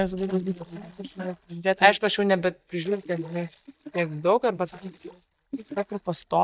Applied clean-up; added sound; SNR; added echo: neural mask model DeepFilterNet 3.